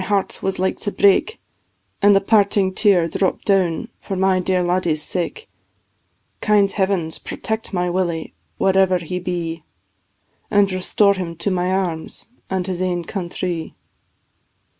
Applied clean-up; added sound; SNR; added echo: none; none; none; none.